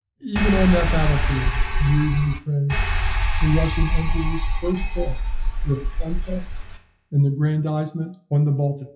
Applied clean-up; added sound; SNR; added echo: classical method WPE with log-MMSE.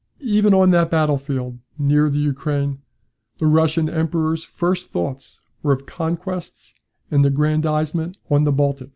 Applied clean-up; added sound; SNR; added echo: none; none; none; none.